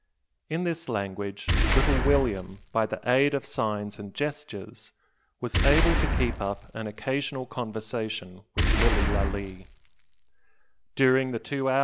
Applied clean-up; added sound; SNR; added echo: none; Boom; -1 dB; none.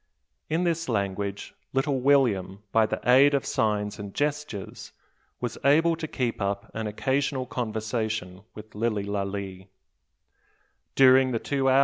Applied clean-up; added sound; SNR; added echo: none; none; none; none.